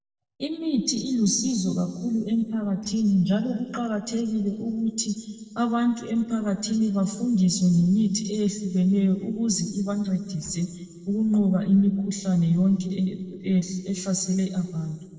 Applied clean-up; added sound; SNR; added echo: neural separator model SepFormer DNS4.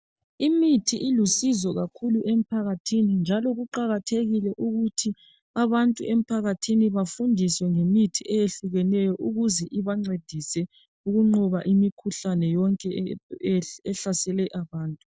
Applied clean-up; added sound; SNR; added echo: none; none; none; none.